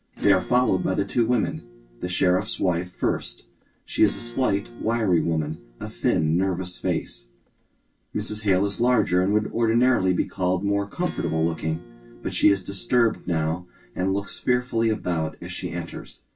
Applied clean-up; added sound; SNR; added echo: none; Acoustic guitar / Strum; 19 dB; reverberation time 0.2 s.